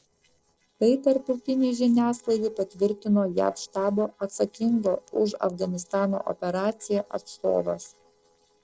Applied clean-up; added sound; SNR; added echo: neural separator model SepFormer DNS4.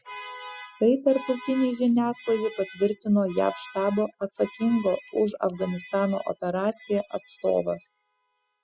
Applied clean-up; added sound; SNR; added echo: classical method spectral subtraction.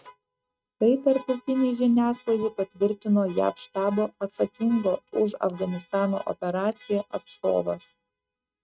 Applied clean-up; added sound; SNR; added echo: neural mask model RNNoise.